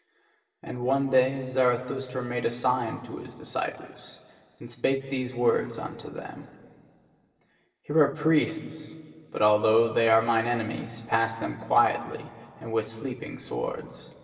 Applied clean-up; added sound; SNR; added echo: none; none; none; reverberation time 2.9 s.